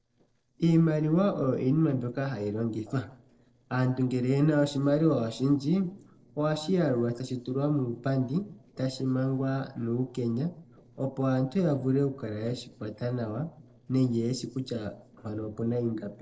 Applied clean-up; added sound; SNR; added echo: neural separator model SepFormer DNS4.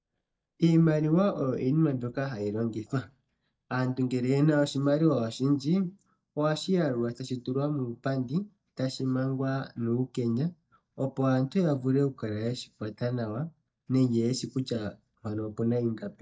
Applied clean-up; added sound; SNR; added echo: neural mask model DeepFilterNet 3.